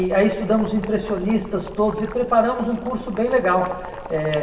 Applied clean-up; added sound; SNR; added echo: none; Boiling; 15 dB; reverberation time 1.4 s.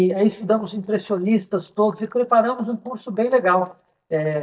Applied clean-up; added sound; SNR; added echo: neural mask model DeepFilterNet 3.